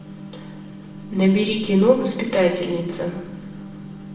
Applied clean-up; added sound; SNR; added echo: none; Wind instrument, woodwind instrument; 17 dB; reverberation time 0.9 s.